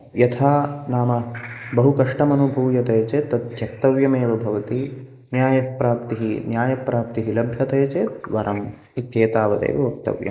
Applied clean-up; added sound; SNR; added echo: neural mask model Resemble Enhance denoiser.